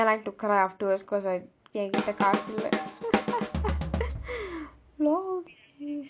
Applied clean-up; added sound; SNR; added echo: none; Drum kit; 1 dB; none.